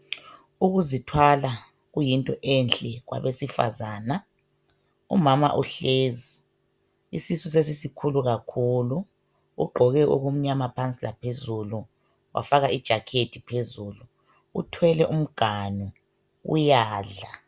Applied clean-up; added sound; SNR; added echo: none; none; none; none.